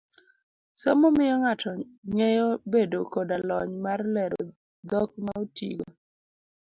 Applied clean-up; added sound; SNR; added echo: none; none; none; none.